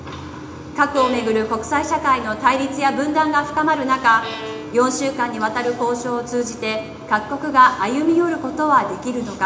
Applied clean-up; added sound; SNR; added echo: none; Bowed string instrument; 18 dB; reverberation time 0.8 s.